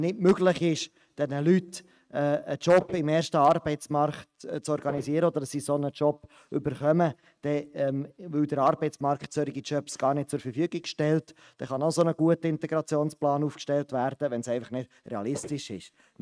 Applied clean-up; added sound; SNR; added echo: neural mask model RNNoise.